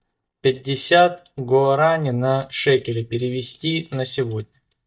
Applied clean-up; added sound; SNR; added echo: neural mask model DeepFilterNet 3.